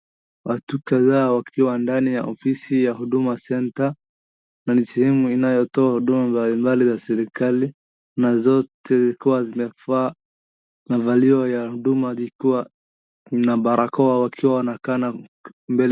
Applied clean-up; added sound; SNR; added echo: none; none; none; none.